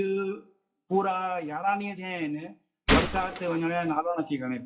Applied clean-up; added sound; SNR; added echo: classical method WPE with log-MMSE.